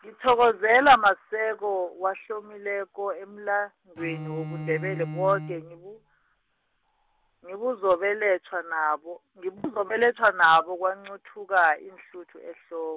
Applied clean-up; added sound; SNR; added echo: none; Bowed string instrument; 12 dB; none.